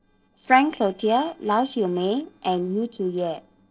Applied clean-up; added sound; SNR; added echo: neural separator model SepFormer DNS4.